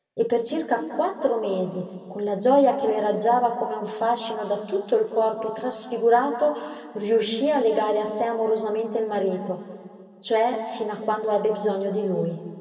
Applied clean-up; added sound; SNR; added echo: none; none; none; reverberation time 2.7 s.